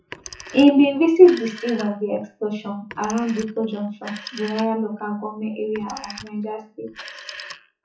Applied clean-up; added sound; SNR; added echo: classical method WPE with log-MMSE.